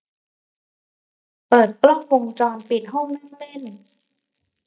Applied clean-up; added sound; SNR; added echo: neural mask model DeepFilterNet 3.